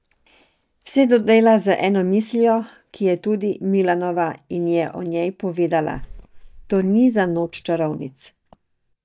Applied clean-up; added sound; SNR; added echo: neural mask model DeepFilterNet 3.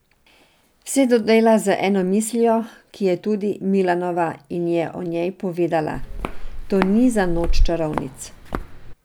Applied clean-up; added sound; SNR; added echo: none; Walk, footsteps; 1 dB; none.